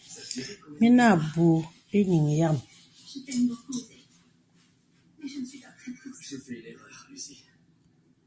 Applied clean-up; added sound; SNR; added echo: none; none; none; none.